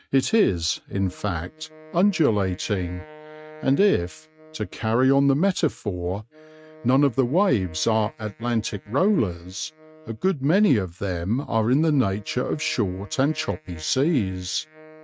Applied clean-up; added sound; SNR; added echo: neural mask model RNNoise.